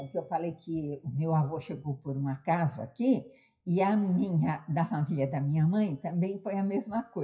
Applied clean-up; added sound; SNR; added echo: classical method WPE with log-MMSE.